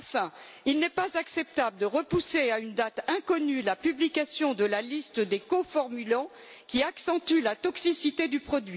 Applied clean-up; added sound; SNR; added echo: none; none; none; none.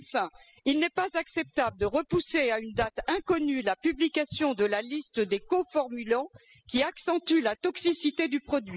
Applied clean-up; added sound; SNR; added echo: classical method spectral subtraction.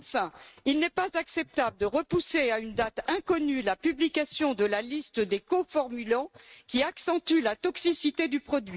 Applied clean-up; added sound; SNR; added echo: neural mask model RNNoise.